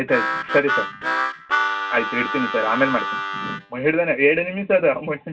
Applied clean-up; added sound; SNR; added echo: none; Harmonica; 2 dB; reverberation time 0.1 s.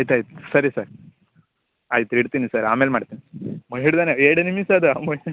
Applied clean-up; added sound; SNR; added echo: none; none; none; none.